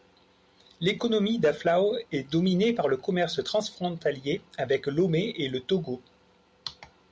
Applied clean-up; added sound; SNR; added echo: none; none; none; none.